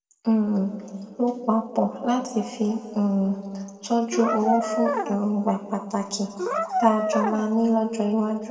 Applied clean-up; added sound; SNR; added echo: none; Brass instrument; 3 dB; reverberation time 2.1 s.